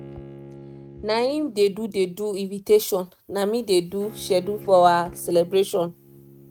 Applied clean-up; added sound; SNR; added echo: neural mask model RNNoise.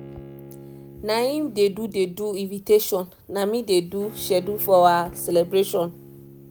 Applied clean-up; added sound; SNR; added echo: none; Bowed string instrument; 19 dB; none.